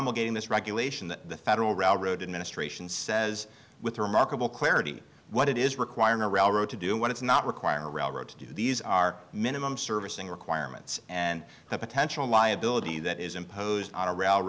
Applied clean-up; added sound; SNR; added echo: none; none; none; none.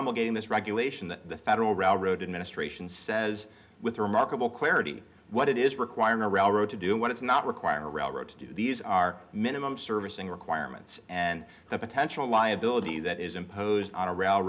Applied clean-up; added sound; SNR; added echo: none; none; none; reverberation time 0.3 s.